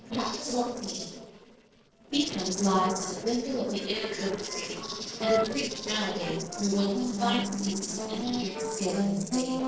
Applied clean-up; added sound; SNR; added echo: neural separator model SepFormer DNS4.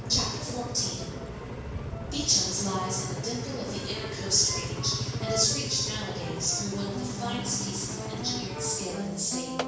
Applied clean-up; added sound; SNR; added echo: none; Engine; 3 dB; reverberation time 1.0 s.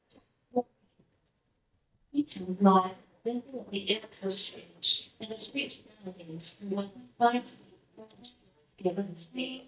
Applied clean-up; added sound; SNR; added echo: neural mask model DeepFilterNet 3.